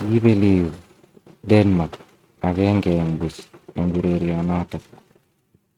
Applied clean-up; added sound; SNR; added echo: neural mask model RNNoise.